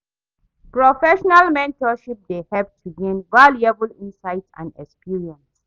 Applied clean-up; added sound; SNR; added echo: none; none; none; none.